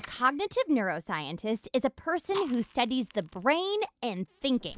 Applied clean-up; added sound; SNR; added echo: none; Fire; 17 dB; none.